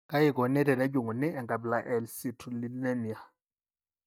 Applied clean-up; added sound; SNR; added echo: neural mask model DeepFilterNet 3.